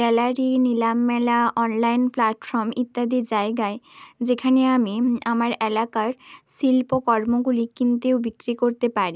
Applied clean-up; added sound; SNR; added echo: none; none; none; none.